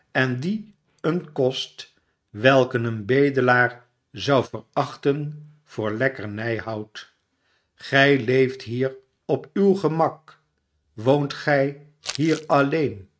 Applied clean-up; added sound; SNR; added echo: neural mask model RNNoise.